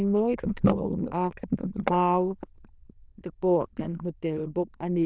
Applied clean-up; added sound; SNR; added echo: neural diffusion model UNIVERSE++.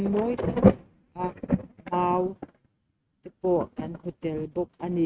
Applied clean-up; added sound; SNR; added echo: neural mask model RNNoise.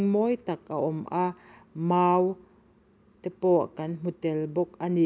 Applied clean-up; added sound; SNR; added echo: none; none; none; none.